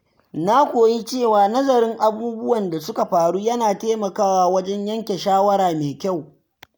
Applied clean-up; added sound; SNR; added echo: none; none; none; none.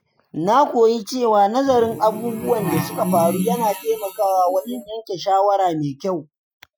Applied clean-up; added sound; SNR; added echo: classical method Wiener filter.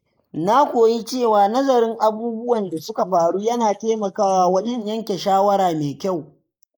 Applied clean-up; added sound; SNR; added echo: neural mask model Resemble Enhance denoiser.